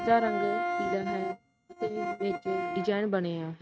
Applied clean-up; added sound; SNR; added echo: neural mask model RNNoise.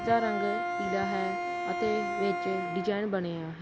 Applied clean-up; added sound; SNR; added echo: none; Bowed string instrument; 2 dB; none.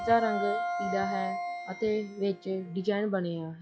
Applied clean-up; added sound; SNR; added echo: classical method log-MMSE.